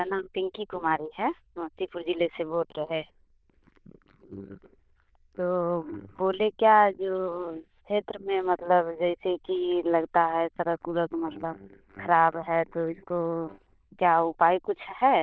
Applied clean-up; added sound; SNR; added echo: neural diffusion model UNIVERSE++.